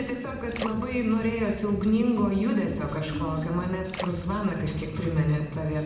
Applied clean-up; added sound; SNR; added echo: none; Splash, splatter; 17 dB; reverberation time 0.9 s.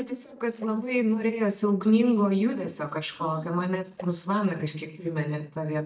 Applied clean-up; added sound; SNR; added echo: neural mask model DeepFilterNet 3.